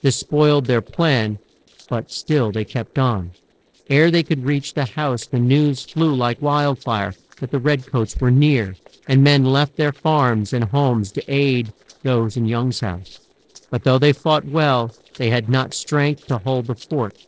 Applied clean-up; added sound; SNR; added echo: neural separator model SepFormer DNS4.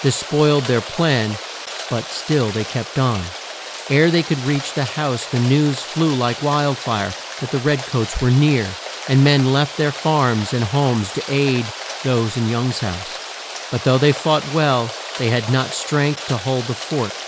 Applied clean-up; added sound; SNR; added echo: none; Rain; 11 dB; none.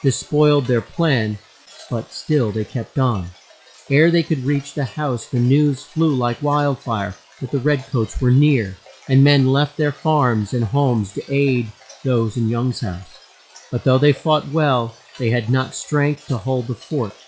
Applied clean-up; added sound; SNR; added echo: classical method log-MMSE.